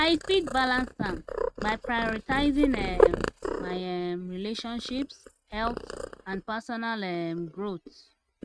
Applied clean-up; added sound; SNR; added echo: neural mask model RNNoise.